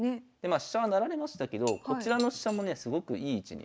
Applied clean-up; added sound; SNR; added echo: none; Cutlery, silverware / Dishes, pots, and pans; 16 dB; none.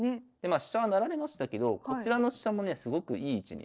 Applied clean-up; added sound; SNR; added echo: neural separator model SepFormer DNS4.